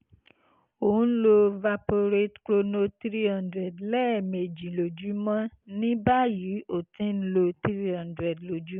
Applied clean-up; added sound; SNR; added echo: none; none; none; none.